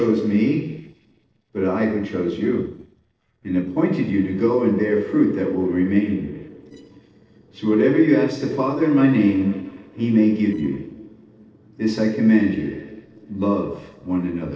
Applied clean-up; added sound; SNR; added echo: neural separator model SepFormer DNS4.